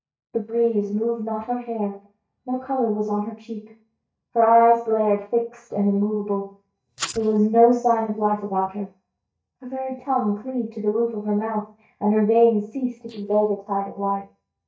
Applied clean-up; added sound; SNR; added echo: neural mask model DeepFilterNet 3.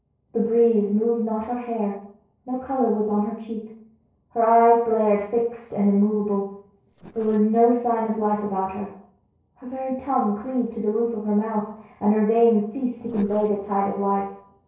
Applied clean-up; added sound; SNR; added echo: neural separator model SepFormer DNS4.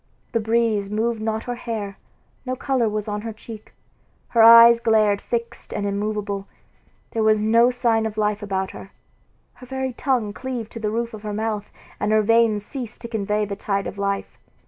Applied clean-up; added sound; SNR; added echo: none; none; none; none.